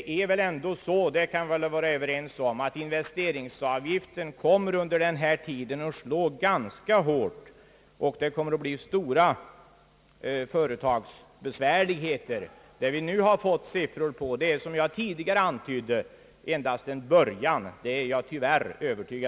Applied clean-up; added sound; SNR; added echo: none; none; none; none.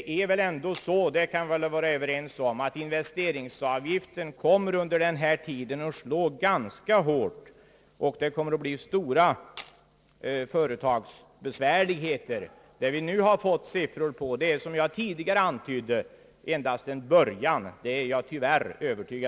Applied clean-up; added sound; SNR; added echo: neural separator model SepFormer DNS4.